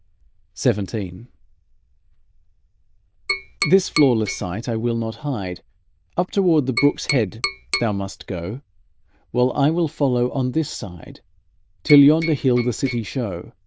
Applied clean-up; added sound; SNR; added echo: neural diffusion model UNIVERSE++.